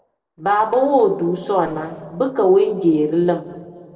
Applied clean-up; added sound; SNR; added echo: neural separator model SepFormer DNS4.